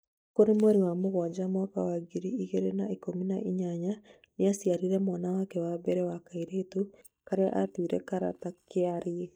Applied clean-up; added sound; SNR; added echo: neural mask model DeepFilterNet 3.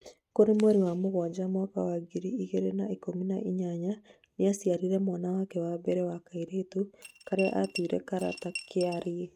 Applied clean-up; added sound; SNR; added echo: neural mask model RNNoise.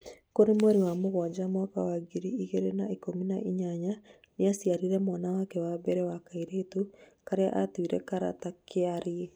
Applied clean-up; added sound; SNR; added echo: none; none; none; none.